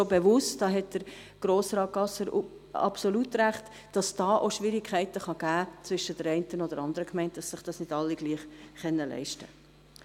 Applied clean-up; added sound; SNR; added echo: none; none; none; none.